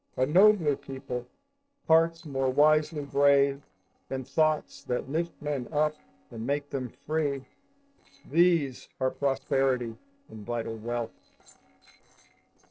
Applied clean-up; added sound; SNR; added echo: neural separator model SepFormer DNS4.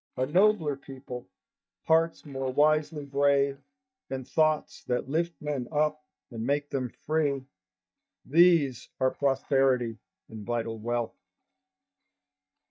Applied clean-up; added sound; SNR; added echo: neural mask model DeepFilterNet 3.